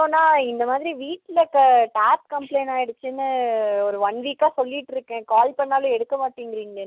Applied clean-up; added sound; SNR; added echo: none; none; none; none.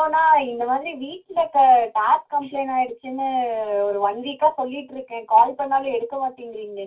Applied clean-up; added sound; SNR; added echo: none; none; none; reverberation time 0.1 s.